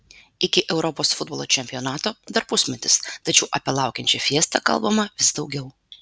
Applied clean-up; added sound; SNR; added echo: none; none; none; none.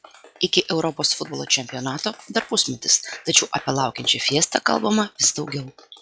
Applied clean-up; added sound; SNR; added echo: classical method log-MMSE.